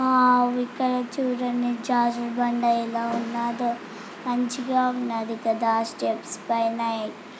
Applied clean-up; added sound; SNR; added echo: none; none; none; none.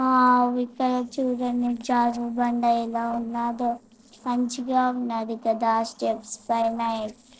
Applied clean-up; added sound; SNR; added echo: neural separator model SepFormer DNS4.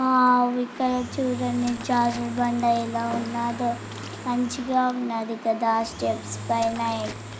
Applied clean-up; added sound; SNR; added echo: none; Engine / Drill; 15 dB; none.